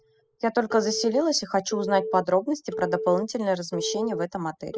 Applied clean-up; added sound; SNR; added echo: classical method spectral subtraction.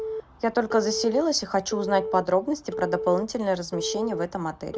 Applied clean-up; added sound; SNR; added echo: none; Telephone; 8 dB; none.